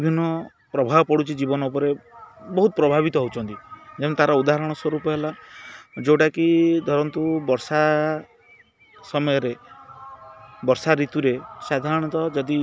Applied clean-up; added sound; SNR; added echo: none; none; none; none.